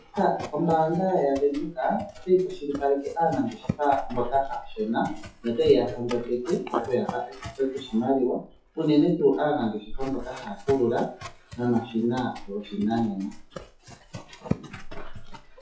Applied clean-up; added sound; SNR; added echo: classical method WPE with log-MMSE.